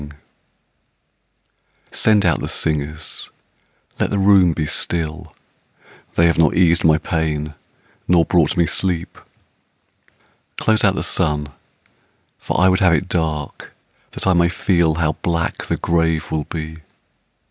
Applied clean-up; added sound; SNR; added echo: none; none; none; none.